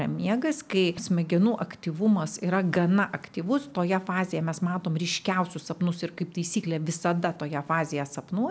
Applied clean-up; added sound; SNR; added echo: none; none; none; none.